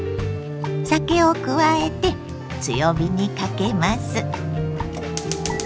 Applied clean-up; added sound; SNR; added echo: none; none; none; none.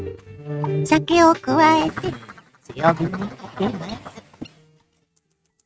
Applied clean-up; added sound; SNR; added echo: neural mask model RNNoise.